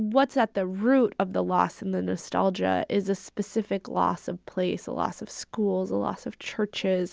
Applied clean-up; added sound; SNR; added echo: none; none; none; none.